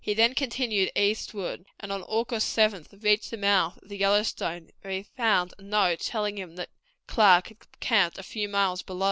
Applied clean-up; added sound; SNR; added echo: none; none; none; none.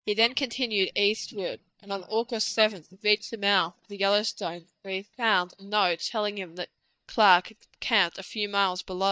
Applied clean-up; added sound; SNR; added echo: neural mask model DeepFilterNet 3.